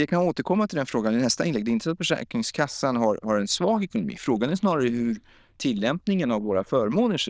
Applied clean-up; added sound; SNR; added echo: neural diffusion model UNIVERSE++.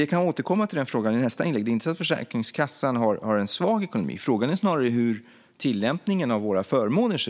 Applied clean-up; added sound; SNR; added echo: none; none; none; none.